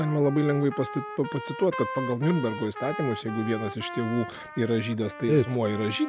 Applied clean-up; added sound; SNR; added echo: none; Trumpet; 11 dB; none.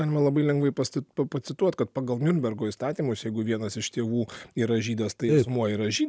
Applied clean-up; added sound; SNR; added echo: none; none; none; none.